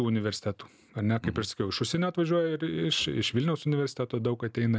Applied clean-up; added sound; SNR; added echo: none; none; none; none.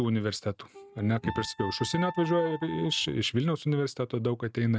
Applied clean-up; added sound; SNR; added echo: neural mask model RNNoise.